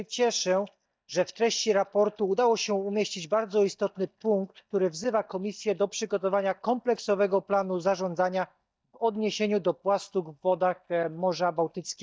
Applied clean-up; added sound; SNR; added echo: neural mask model DeepFilterNet 3.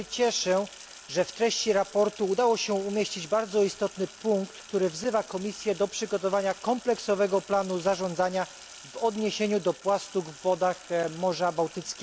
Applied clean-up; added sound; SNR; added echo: none; Sink (filling or washing); 19 dB; none.